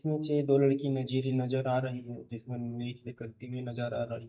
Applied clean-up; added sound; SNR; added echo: neural mask model DeepFilterNet 3.